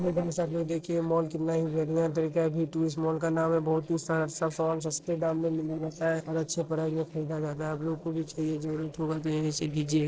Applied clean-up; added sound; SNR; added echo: neural separator model SepFormer DNS4.